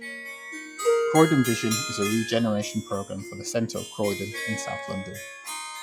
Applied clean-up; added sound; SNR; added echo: classical method log-MMSE.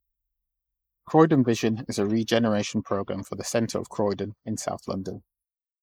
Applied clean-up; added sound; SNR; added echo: neural mask model Resemble Enhance denoiser.